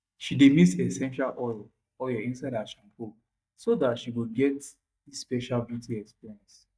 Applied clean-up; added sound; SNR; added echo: neural mask model DeepFilterNet 3.